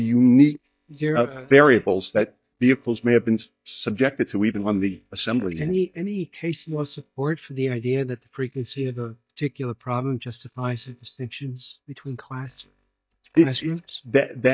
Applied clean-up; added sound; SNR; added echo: neural mask model DeepFilterNet 3.